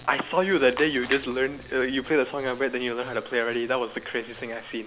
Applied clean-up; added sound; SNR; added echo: none; Splash, splatter; 12 dB; none.